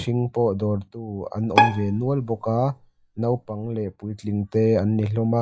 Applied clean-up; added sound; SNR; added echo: classical method log-MMSE.